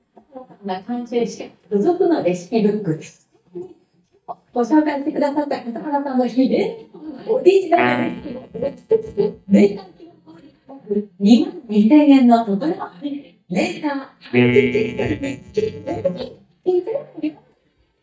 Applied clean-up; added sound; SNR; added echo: neural mask model DeepFilterNet 3.